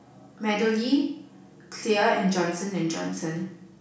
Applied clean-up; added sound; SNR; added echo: none; none; none; reverberation time 0.6 s.